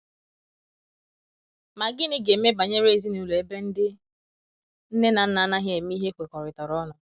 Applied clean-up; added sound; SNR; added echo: none; none; none; none.